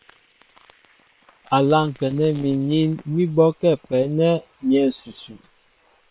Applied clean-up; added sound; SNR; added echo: neural separator model SepFormer WHAM!.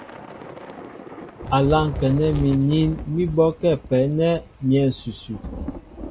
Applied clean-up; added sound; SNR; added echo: none; Thunder / Rain; 12 dB; none.